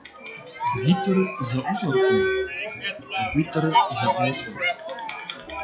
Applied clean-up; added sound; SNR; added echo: classical method log-MMSE.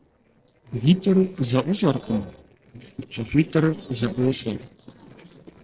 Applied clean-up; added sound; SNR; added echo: neural separator model SepFormer DNS4.